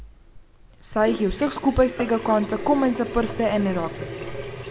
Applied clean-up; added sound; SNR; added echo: none; Sink (filling or washing) / Water tap, faucet; 9 dB; none.